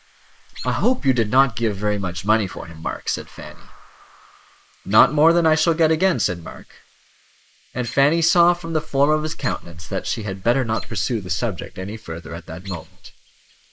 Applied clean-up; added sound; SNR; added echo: neural mask model Resemble Enhance denoiser.